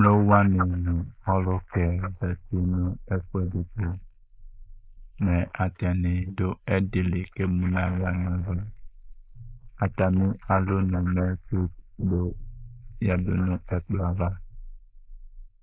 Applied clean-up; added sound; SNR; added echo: neural mask model Resemble Enhance denoiser.